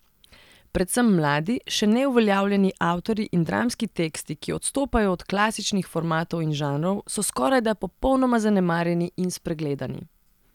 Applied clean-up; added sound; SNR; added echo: none; none; none; none.